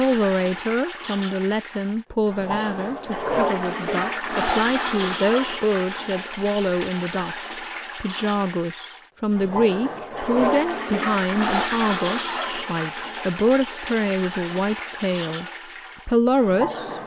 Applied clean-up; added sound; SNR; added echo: none; Toilet flush; 5 dB; none.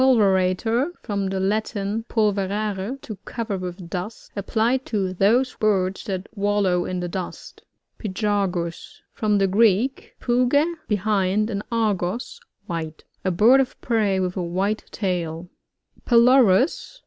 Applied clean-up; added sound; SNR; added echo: none; none; none; none.